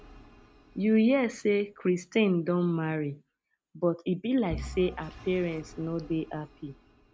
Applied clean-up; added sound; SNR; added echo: none; Engine / Vehicle; 18 dB; none.